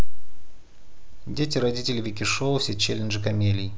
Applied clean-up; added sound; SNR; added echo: none; none; none; none.